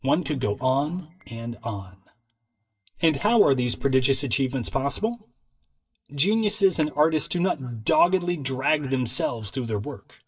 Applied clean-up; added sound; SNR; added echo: neural mask model DeepFilterNet 3.